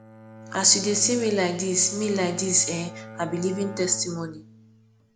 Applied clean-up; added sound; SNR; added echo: none; Bowed string instrument; 14 dB; none.